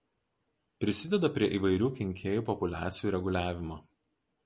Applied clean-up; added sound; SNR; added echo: none; none; none; none.